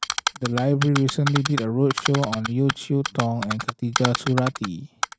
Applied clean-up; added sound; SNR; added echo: neural mask model RNNoise.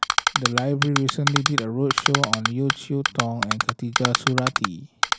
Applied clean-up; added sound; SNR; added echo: none; Typing; -1 dB; none.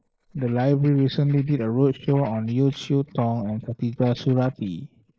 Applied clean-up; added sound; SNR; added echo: neural mask model Resemble Enhance denoiser.